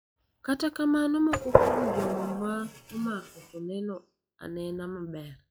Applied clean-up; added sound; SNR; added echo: classical method log-MMSE.